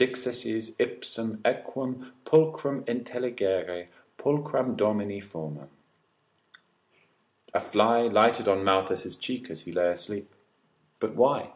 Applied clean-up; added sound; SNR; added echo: none; none; none; none.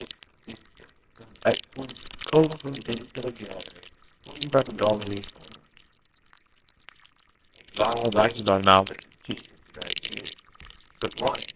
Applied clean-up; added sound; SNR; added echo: neural separator model SepFormer WHAMR!.